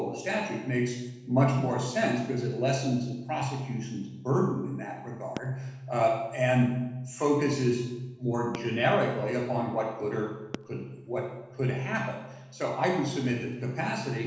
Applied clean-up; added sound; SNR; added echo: none; Fireworks; 18 dB; reverberation time 1.1 s.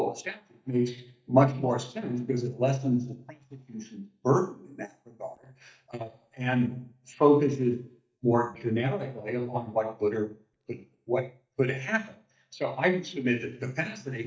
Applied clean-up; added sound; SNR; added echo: neural mask model DeepFilterNet 3.